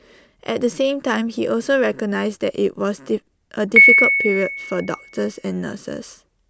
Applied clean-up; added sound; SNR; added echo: none; Piano; 0 dB; none.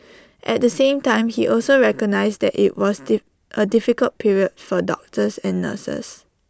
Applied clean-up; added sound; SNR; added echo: none; none; none; none.